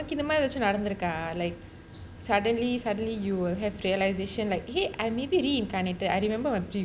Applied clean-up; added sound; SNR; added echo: none; none; none; none.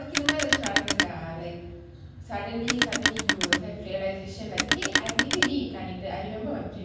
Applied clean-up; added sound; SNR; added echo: none; Telephone; -4 dB; reverberation time 1.2 s.